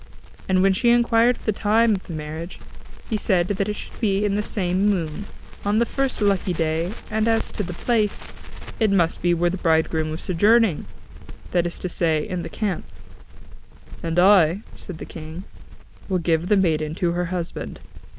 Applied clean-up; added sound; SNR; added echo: none; Crackle; 9 dB; none.